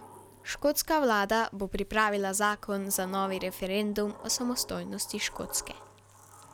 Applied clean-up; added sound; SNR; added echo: none; Sliding door; 20 dB; none.